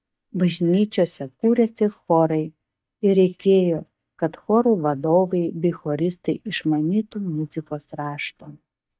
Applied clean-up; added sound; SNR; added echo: neural mask model DeepFilterNet 3.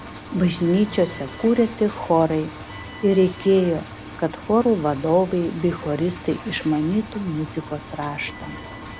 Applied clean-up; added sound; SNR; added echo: none; Alarm + Engine; 14 dB; none.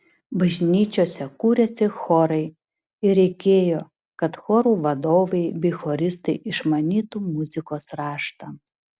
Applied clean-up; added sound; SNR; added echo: none; none; none; none.